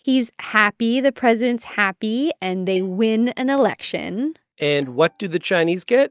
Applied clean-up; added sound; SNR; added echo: neural mask model DeepFilterNet 3.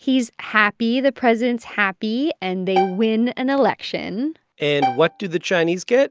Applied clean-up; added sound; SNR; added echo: none; Bowed string instrument; 8 dB; none.